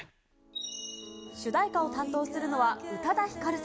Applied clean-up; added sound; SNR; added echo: none; none; none; none.